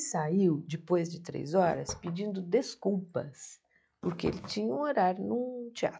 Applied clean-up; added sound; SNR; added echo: classical method log-MMSE.